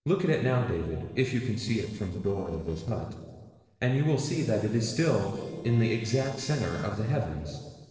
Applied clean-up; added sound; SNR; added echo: neural separator model SepFormer DNS4.